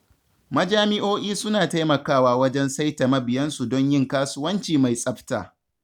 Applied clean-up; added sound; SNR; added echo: none; none; none; none.